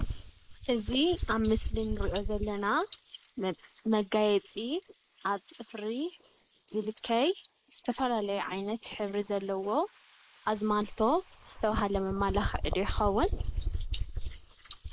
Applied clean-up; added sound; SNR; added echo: neural mask model Resemble Enhance denoiser.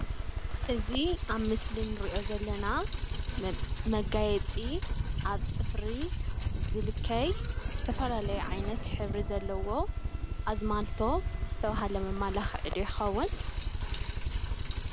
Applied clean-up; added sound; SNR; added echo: none; Rain + Aircraft; -3 dB; none.